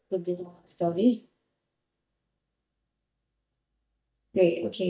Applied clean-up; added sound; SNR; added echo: neural mask model DeepFilterNet 3.